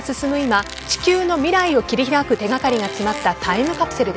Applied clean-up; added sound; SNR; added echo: none; Squeak + Wind instrument, woodwind instrument; 19 dB; none.